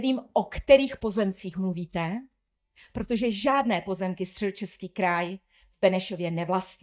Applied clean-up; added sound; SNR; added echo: neural mask model DeepFilterNet 3.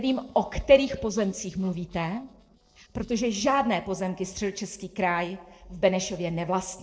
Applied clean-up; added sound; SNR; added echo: neural separator model SepFormer DNS4.